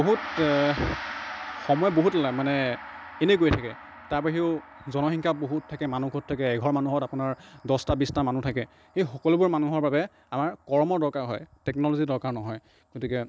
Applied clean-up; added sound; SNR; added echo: none; Gong; 15 dB; none.